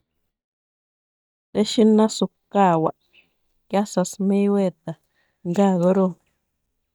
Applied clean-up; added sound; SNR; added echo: neural mask model DeepFilterNet 3.